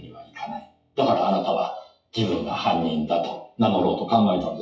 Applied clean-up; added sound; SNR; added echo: classical method WPE with log-MMSE.